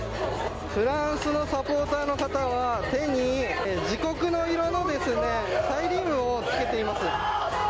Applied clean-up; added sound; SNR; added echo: none; none; none; none.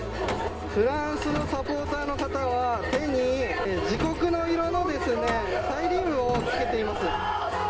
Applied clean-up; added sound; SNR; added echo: none; Truck; 12 dB; reverberation time 0.3 s.